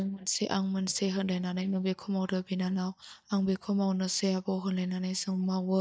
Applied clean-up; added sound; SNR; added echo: neural mask model DeepFilterNet 3.